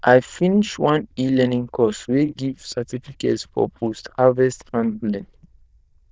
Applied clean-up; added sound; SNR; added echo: neural diffusion model UNIVERSE++.